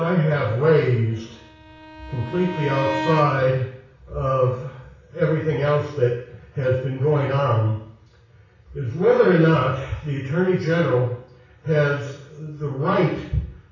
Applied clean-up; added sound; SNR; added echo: none; Bowed string instrument; 10 dB; reverberation time 0.6 s.